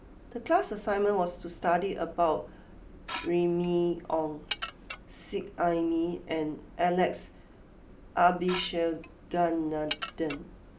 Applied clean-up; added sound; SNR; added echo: none; Dishes, pots, and pans / Glass; 11 dB; none.